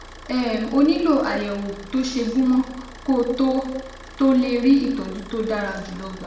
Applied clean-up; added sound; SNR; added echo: none; Idling / Car; 18 dB; reverberation time 0.8 s.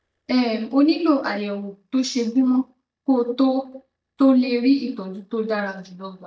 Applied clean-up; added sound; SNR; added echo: neural mask model DeepFilterNet 3.